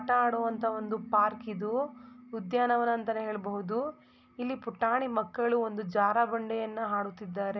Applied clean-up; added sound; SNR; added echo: none; Keyboard (musical) + Piano; 18 dB; none.